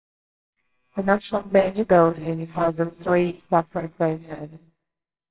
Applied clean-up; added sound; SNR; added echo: neural separator model SepFormer WHAMR!.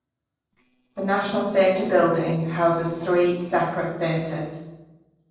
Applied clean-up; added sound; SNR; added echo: neural separator model SepFormer DNS4.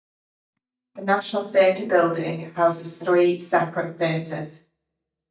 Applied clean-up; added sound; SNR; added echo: neural mask model DeepFilterNet 3.